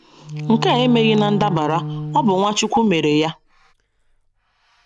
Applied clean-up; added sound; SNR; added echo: none; Wind instrument, woodwind instrument; 10 dB; none.